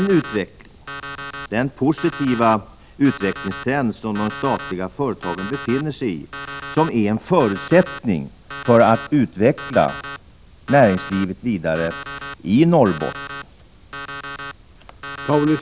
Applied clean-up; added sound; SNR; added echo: none; Alarm; 14 dB; none.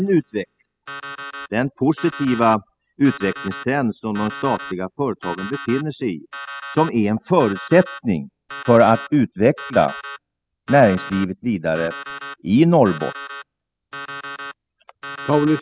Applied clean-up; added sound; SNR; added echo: classical method spectral subtraction.